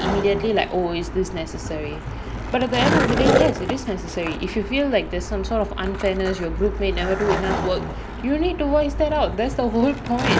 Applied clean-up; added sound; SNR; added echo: none; Skateboard; 4 dB; none.